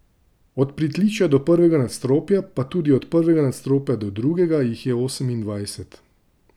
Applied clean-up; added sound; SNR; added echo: none; none; none; none.